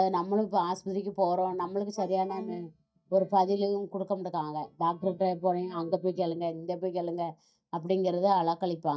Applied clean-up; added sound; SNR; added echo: neural mask model DeepFilterNet 3.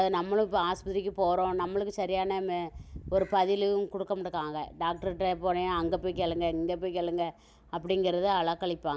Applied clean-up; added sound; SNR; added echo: none; none; none; none.